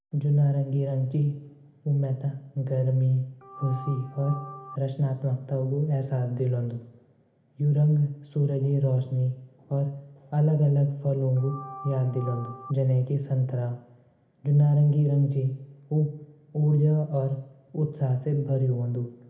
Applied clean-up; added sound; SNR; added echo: none; Organ; 15 dB; reverberation time 0.7 s.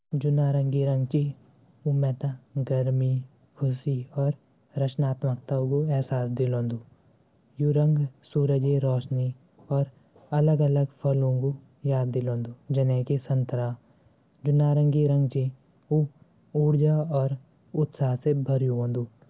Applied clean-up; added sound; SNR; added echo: none; none; none; none.